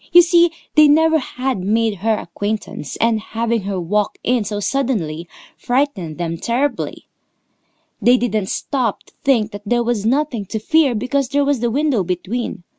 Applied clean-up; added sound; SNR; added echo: none; none; none; none.